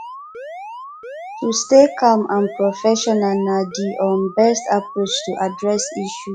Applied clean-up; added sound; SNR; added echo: classical method log-MMSE.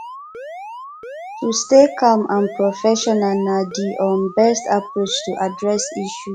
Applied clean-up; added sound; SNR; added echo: none; Alarm; 14 dB; none.